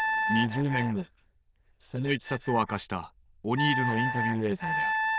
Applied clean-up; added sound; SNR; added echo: neural diffusion model UNIVERSE++.